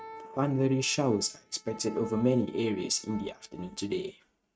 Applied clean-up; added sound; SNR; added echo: neural mask model RNNoise.